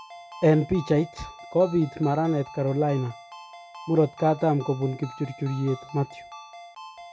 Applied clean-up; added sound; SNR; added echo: none; Ringtone; 17 dB; none.